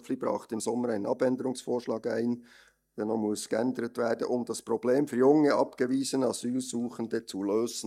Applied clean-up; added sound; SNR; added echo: neural mask model DeepFilterNet 3.